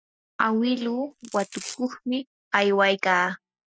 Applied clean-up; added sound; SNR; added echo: classical method spectral subtraction.